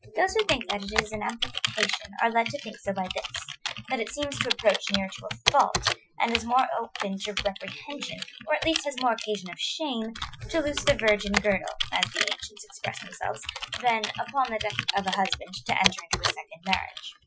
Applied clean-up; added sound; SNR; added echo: classical method Wiener filter.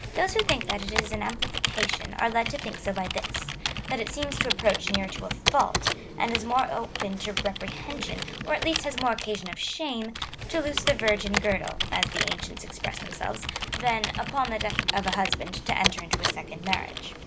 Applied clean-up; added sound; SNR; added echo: none; Computer keyboard; 1 dB; none.